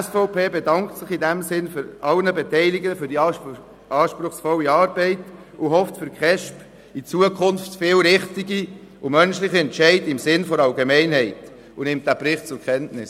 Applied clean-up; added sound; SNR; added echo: none; none; none; none.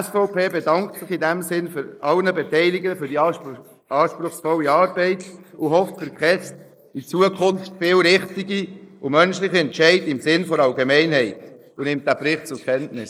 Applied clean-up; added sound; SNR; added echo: neural mask model Resemble Enhance denoiser.